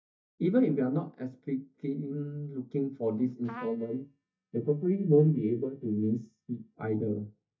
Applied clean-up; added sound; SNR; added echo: neural mask model DeepFilterNet 3.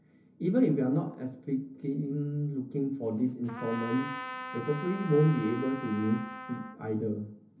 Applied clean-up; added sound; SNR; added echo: none; Trumpet; 10 dB; reverberation time 0.4 s.